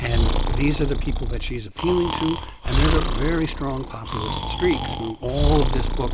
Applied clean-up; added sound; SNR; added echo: none; Breathing; -2 dB; none.